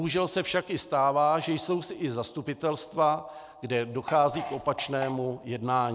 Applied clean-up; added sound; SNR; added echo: none; Fart; 13 dB; none.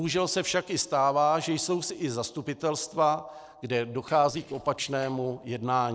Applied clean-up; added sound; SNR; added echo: neural separator model SepFormer DNS4.